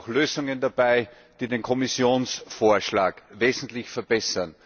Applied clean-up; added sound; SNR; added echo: none; none; none; none.